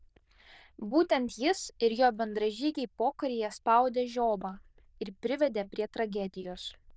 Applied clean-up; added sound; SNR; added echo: neural diffusion model UNIVERSE++.